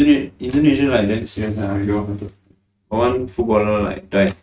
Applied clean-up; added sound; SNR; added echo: neural mask model RNNoise.